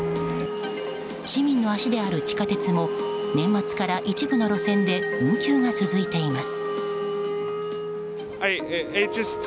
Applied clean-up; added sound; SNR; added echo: none; Wind instrument, woodwind instrument; 4 dB; none.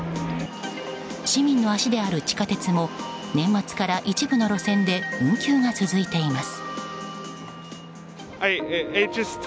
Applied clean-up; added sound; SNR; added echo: none; none; none; none.